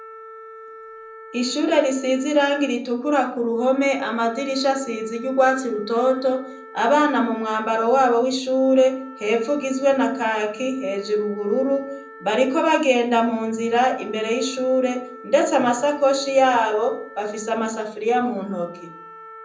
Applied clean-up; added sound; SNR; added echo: none; Wind instrument, woodwind instrument; 20 dB; reverberation time 0.6 s.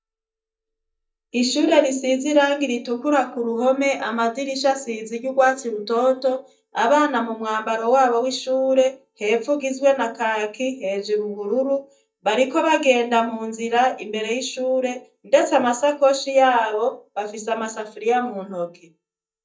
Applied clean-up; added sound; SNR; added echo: neural mask model DeepFilterNet 3.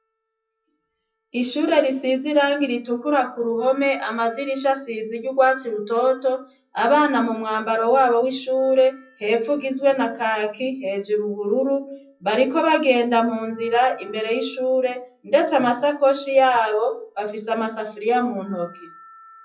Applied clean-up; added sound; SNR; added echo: classical method WPE with log-MMSE.